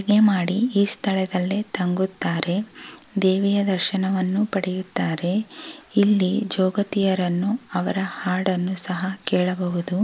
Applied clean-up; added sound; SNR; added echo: none; none; none; none.